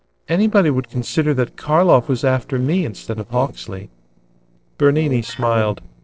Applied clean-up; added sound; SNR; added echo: neural separator model SepFormer DNS4.